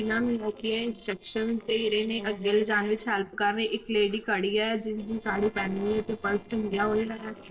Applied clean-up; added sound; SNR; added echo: neural separator model SepFormer DNS4.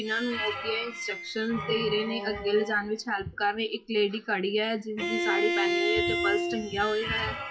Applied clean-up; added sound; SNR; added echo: classical method WPE with log-MMSE.